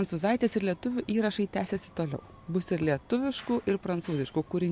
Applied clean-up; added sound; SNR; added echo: none; none; none; none.